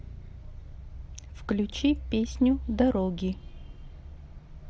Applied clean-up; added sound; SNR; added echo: none; Bass guitar; 19 dB; none.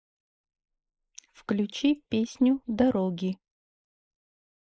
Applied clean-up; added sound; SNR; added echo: neural mask model Resemble Enhance denoiser.